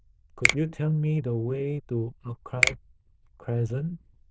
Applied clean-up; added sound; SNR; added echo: neural diffusion model UNIVERSE++.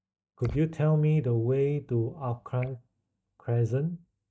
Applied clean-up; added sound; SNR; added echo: neural mask model DeepFilterNet 3.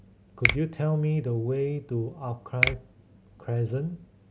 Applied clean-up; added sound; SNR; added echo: none; Finger snapping; 2 dB; none.